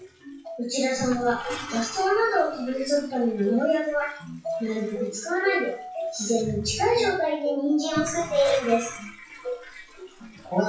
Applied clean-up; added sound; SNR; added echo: classical method WPE with log-MMSE.